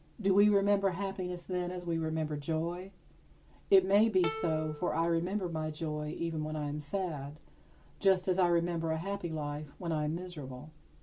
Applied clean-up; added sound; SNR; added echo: none; Plucked string instrument; 13 dB; none.